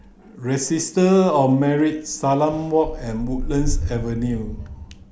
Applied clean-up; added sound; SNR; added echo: none; Engine starting / Motor vehicle (road); 9 dB; none.